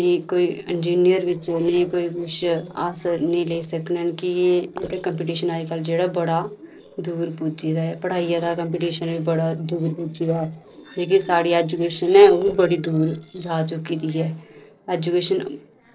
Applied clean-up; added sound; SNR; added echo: neural separator model SepFormer DNS4.